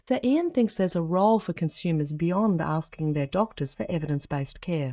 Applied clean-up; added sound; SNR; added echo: neural mask model DeepFilterNet 3.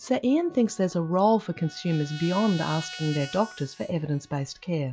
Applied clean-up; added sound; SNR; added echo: classical method log-MMSE.